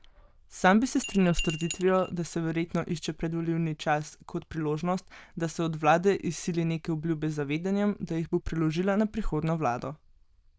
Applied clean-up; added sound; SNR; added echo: neural diffusion model UNIVERSE++.